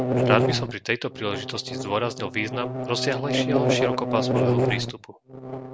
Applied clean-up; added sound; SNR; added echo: none; Buzz; -2 dB; none.